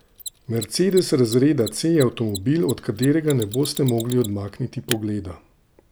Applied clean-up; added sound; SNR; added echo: none; Mechanisms; 16 dB; none.